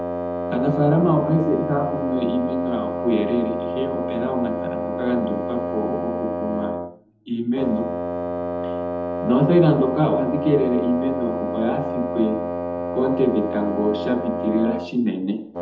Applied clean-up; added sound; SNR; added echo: none; Wind instrument, woodwind instrument; 4 dB; reverberation time 0.8 s.